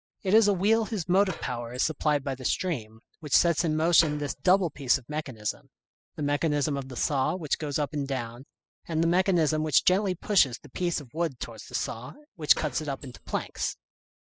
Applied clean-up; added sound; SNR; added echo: classical method spectral subtraction.